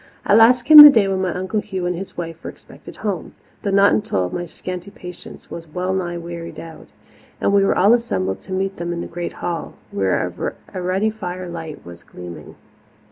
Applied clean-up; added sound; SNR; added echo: none; none; none; none.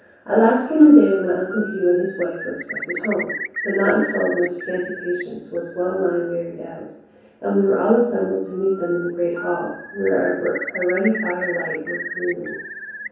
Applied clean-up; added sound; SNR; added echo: none; Bird; 12 dB; reverberation time 0.7 s.